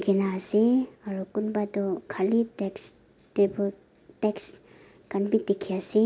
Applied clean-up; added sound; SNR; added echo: none; none; none; none.